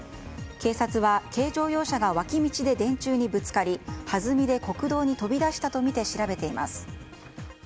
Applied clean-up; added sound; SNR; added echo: none; none; none; none.